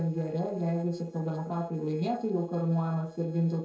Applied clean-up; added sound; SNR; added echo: neural separator model SepFormer DNS4.